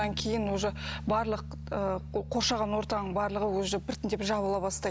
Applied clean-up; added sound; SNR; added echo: none; Bass guitar; 11 dB; none.